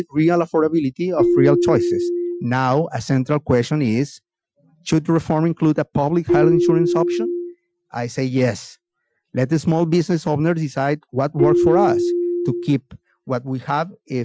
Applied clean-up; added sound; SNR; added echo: classical method Wiener filter.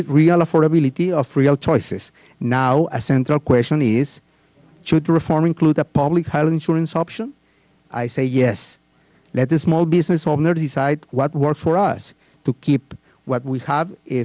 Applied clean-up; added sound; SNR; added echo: none; none; none; none.